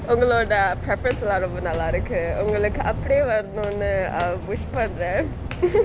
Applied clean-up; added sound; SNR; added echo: none; Walk, footsteps; 7 dB; none.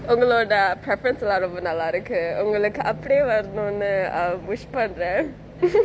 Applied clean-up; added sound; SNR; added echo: none; none; none; none.